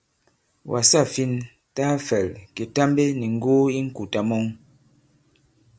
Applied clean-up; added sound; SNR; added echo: none; none; none; none.